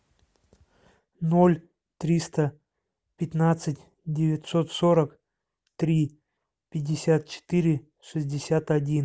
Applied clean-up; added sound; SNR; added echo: none; none; none; none.